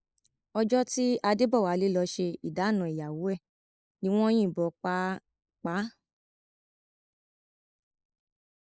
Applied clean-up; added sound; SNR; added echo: neural mask model Resemble Enhance denoiser.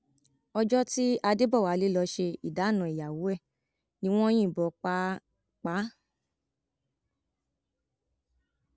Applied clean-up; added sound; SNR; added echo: none; none; none; none.